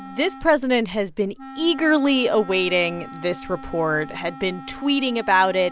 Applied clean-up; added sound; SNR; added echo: none; Wind instrument, woodwind instrument; 17 dB; none.